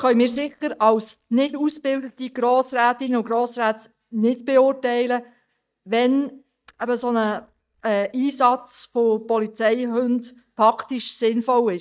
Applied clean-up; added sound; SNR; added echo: neural mask model DeepFilterNet 3.